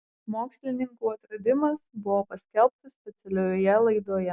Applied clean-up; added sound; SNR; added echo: none; none; none; none.